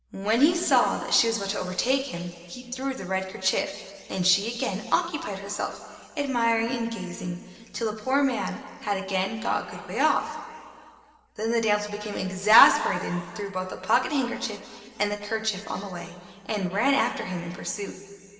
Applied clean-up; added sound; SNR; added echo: none; none; none; reverberation time 2.3 s.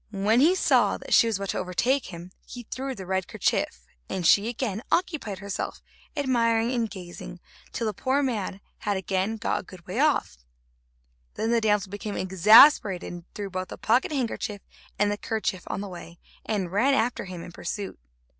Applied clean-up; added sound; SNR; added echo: none; none; none; none.